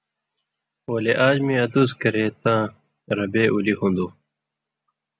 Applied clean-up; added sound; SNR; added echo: none; none; none; none.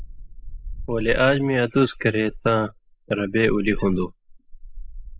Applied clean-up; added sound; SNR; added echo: neural mask model Resemble Enhance denoiser.